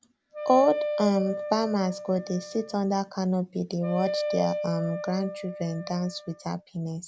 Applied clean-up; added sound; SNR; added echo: none; Wind instrument, woodwind instrument; 6 dB; none.